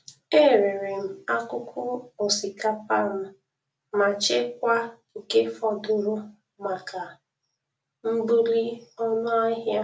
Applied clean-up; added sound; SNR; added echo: none; none; none; none.